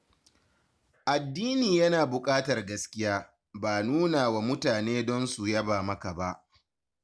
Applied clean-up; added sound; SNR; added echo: none; none; none; none.